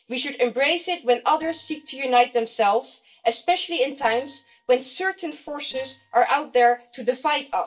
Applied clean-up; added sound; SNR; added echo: neural separator model SepFormer DNS4.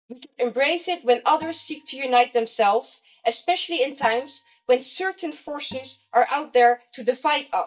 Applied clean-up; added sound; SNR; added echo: neural mask model DeepFilterNet 3.